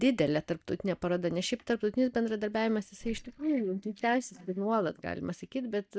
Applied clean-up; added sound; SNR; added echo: neural mask model DeepFilterNet 3.